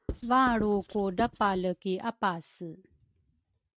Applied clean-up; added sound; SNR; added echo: neural mask model RNNoise.